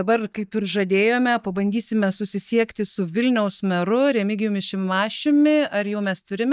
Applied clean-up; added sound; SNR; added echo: neural mask model DeepFilterNet 3.